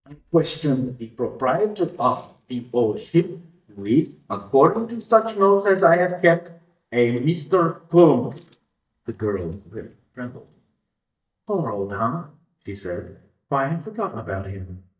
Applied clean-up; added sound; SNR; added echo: neural mask model DeepFilterNet 3.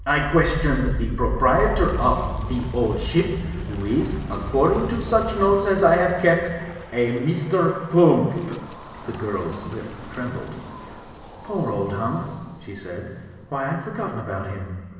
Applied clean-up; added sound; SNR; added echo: none; Wind; 9 dB; reverberation time 1.3 s.